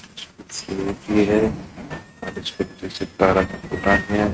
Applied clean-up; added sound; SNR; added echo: neural mask model RNNoise.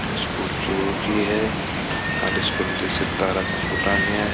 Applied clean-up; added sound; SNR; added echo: none; Water; -3 dB; none.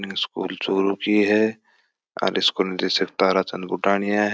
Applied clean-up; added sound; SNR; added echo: none; none; none; none.